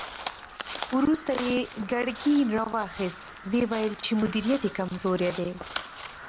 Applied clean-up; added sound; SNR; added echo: none; Crow; 12 dB; none.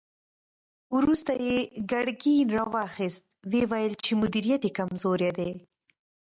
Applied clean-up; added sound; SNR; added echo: none; none; none; none.